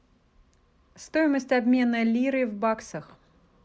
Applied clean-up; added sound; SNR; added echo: none; none; none; none.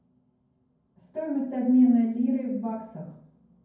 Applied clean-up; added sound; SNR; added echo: none; none; none; reverberation time 0.9 s.